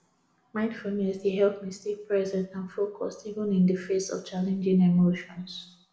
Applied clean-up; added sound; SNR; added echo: none; none; none; reverberation time 0.6 s.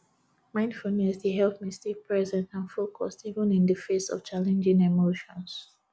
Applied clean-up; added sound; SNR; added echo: none; none; none; none.